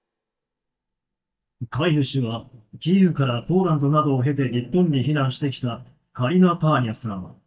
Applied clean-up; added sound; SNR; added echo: neural mask model DeepFilterNet 3.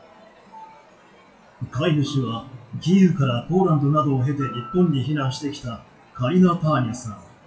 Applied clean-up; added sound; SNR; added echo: classical method WPE with log-MMSE.